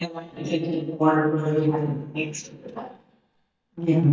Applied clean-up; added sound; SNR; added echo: neural mask model DeepFilterNet 3.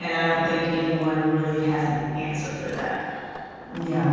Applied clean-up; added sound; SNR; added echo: none; Coin (dropping); 20 dB; reverberation time 2.1 s.